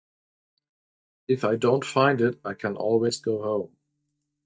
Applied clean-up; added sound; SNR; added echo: neural mask model DeepFilterNet 3.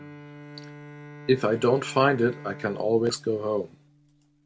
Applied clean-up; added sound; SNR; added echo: none; Bowed string instrument; 18 dB; none.